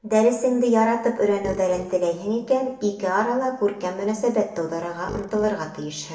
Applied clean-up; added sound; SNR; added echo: none; Burping, eructation; 17 dB; reverberation time 0.8 s.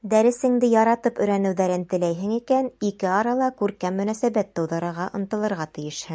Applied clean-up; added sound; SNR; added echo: none; none; none; none.